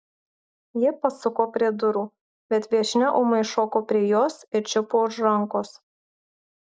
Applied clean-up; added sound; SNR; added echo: none; none; none; none.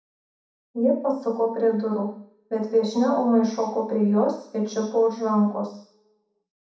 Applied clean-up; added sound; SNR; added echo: none; none; none; reverberation time 0.6 s.